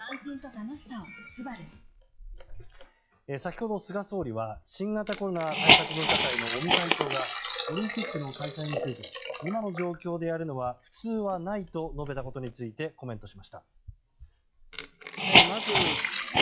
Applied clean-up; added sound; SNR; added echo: classical method log-MMSE.